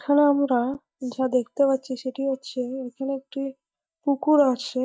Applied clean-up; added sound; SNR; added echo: neural mask model DeepFilterNet 3.